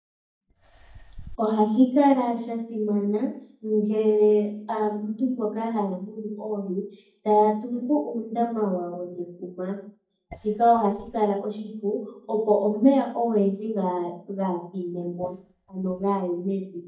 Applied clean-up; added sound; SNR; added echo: neural mask model DeepFilterNet 3.